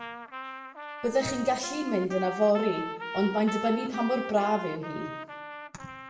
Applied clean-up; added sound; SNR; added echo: none; Trumpet; 9 dB; reverberation time 0.6 s.